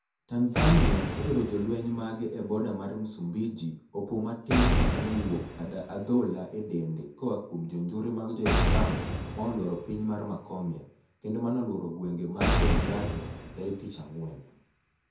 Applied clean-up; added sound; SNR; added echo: none; Boom; 0 dB; reverberation time 0.5 s.